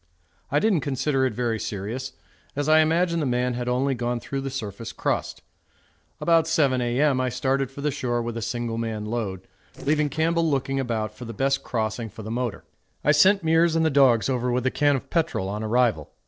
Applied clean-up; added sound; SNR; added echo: neural separator model SepFormer DNS4.